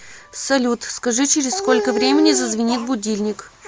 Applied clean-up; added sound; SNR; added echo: none; none; none; none.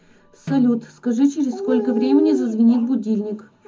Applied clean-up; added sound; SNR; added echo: none; Snare drum; 19 dB; reverberation time 0.4 s.